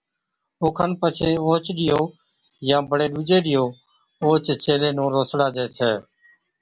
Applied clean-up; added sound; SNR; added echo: none; Bowed string instrument; 18 dB; none.